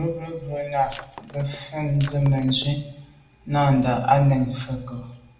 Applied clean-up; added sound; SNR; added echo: none; Shatter; 19 dB; reverberation time 0.6 s.